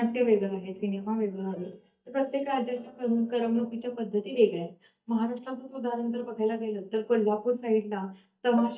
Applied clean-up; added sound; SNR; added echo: neural mask model DeepFilterNet 3.